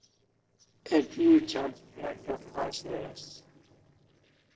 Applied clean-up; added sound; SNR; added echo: neural separator model SepFormer DNS4.